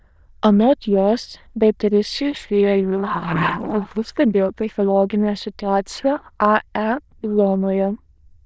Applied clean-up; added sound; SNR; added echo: neural diffusion model UNIVERSE++.